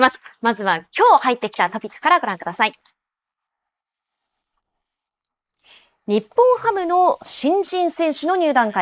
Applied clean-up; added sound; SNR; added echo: neural mask model Resemble Enhance denoiser.